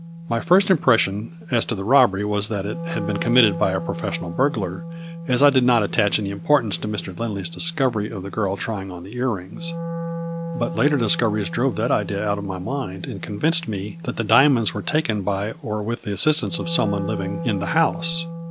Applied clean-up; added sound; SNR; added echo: none; Wind instrument, woodwind instrument; 10 dB; none.